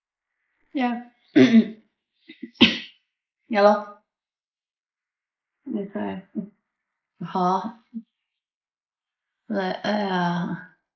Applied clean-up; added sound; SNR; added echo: neural mask model Resemble Enhance denoiser.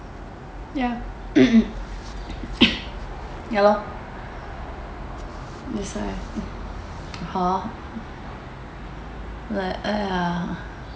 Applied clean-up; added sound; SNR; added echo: none; none; none; none.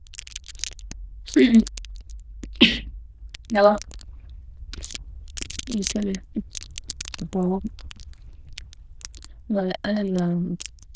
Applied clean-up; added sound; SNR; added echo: neural diffusion model UNIVERSE++.